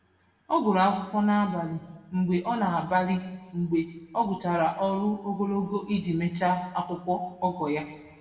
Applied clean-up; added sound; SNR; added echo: none; none; none; reverberation time 1.0 s.